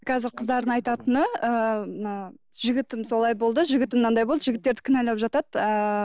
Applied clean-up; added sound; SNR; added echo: neural mask model Resemble Enhance denoiser.